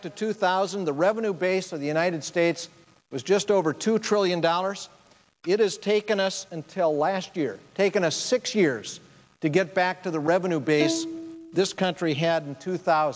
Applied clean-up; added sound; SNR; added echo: none; Bowed string instrument; 7 dB; none.